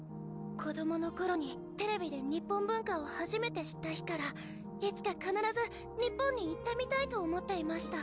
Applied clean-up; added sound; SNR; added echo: none; none; none; none.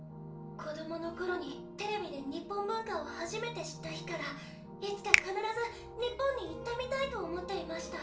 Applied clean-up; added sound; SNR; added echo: none; Finger snapping; -2 dB; reverberation time 0.3 s.